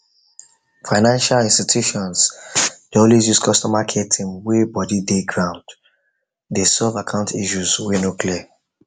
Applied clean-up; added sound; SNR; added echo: none; none; none; none.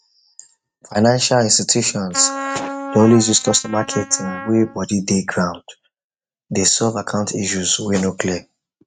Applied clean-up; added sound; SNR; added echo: neural mask model RNNoise.